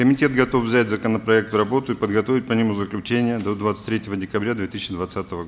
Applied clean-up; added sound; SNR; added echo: none; none; none; none.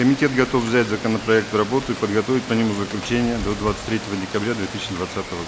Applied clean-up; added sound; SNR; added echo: none; Rain; 11 dB; none.